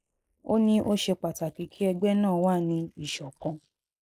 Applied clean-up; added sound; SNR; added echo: neural mask model Resemble Enhance denoiser.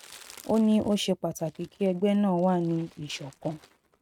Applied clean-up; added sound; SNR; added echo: neural mask model RNNoise.